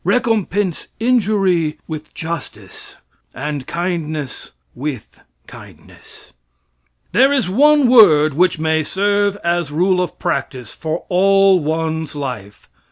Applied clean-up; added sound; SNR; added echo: none; none; none; none.